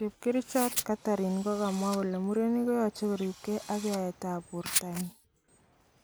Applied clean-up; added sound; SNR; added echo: none; Drill; 18 dB; none.